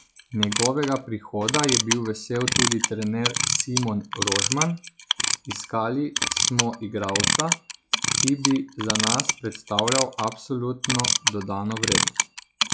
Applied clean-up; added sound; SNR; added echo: classical method log-MMSE.